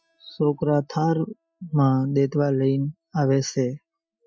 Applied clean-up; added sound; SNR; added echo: classical method Wiener filter.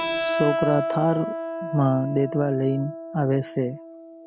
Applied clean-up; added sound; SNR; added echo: none; Keyboard (musical); 4 dB; none.